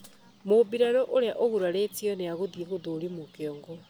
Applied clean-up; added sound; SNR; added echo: none; none; none; none.